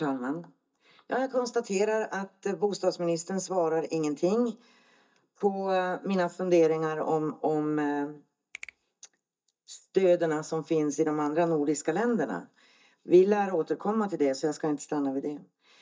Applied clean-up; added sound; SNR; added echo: neural mask model DeepFilterNet 3.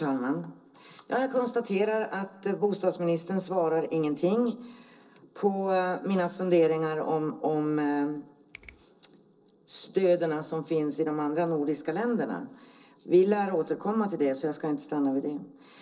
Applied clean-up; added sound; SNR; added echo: neural separator model SepFormer DNS4.